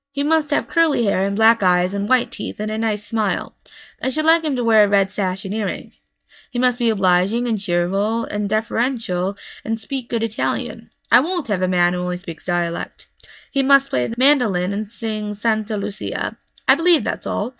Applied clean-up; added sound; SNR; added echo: neural mask model DeepFilterNet 3.